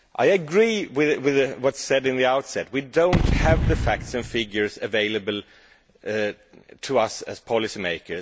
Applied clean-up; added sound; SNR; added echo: none; Gunshot, gunfire / Boom; 2 dB; none.